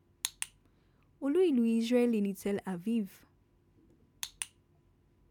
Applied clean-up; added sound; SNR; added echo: none; none; none; none.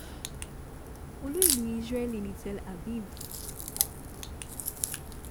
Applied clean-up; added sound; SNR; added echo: none; Crack; -3 dB; none.